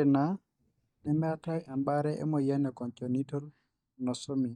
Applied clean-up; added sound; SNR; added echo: neural mask model DeepFilterNet 3.